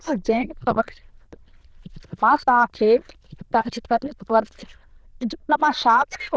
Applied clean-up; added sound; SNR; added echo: neural diffusion model UNIVERSE++.